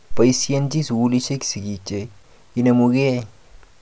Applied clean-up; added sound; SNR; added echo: none; none; none; none.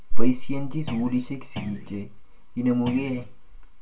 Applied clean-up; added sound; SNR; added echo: none; Thump, thud; 19 dB; reverberation time 0.2 s.